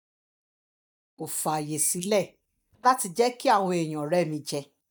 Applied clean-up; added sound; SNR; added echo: neural mask model DeepFilterNet 3.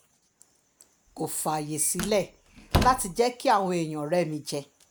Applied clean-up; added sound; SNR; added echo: none; Slam; 4 dB; none.